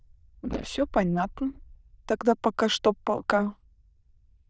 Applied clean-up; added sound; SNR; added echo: neural diffusion model UNIVERSE++.